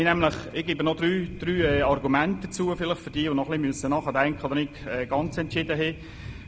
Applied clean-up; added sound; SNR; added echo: none; Thunder; 13 dB; none.